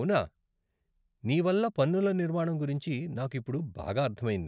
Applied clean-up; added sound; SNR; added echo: none; none; none; none.